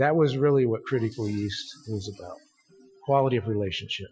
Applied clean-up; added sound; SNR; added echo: classical method Wiener filter.